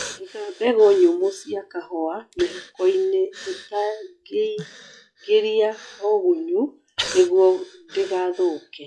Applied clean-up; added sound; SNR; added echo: classical method log-MMSE.